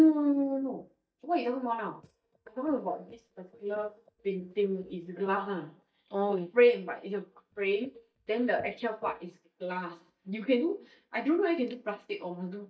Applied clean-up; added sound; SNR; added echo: neural mask model DeepFilterNet 3.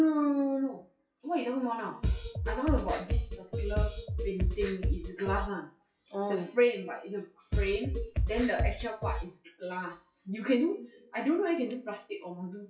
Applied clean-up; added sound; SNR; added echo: classical method WPE with log-MMSE.